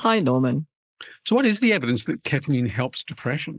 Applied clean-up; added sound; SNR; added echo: neural mask model Resemble Enhance denoiser.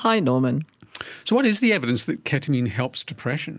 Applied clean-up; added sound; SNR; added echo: none; none; none; none.